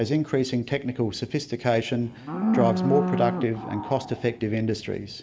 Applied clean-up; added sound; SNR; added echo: none; Livestock, farm animals, working animals; 5 dB; reverberation time 2.2 s.